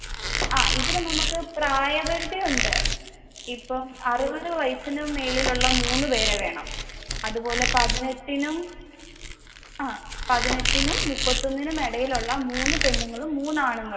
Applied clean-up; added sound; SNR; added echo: none; Squeak; 0 dB; reverberation time 2.1 s.